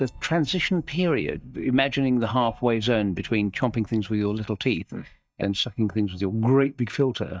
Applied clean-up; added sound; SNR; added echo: neural mask model DeepFilterNet 3.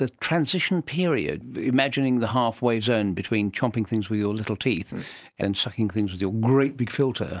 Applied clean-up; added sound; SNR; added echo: none; none; none; none.